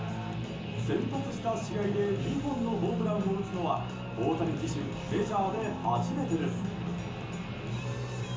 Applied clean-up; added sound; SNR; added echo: none; none; none; reverberation time 0.8 s.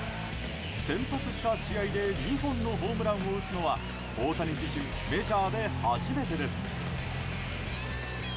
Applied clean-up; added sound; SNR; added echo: none; none; none; none.